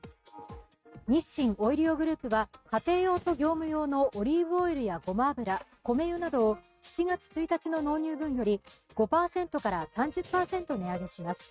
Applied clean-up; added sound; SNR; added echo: neural mask model RNNoise.